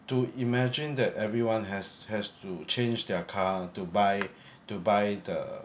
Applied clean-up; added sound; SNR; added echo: none; none; none; none.